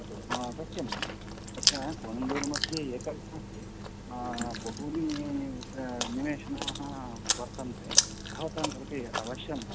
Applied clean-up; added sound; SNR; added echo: none; Chewing, mastication; -3 dB; none.